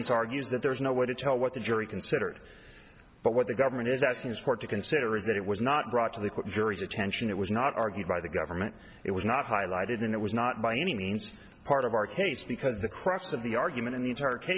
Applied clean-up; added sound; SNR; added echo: none; none; none; none.